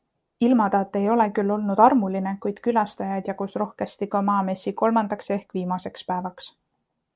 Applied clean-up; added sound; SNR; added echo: none; none; none; none.